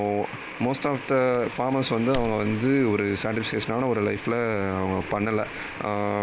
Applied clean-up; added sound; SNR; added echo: none; Tearing / Wood; 19 dB; none.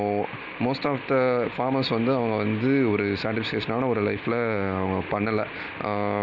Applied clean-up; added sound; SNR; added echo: none; none; none; none.